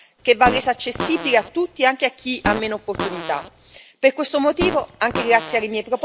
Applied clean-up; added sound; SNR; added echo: none; Fart; 9 dB; none.